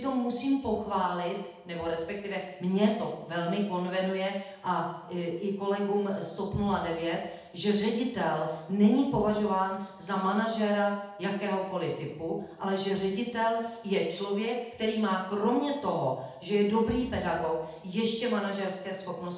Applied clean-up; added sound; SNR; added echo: none; none; none; reverberation time 0.8 s.